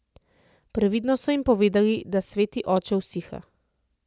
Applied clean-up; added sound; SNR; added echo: none; none; none; none.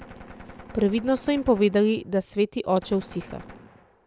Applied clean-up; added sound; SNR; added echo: none; Gunshot, gunfire; 20 dB; none.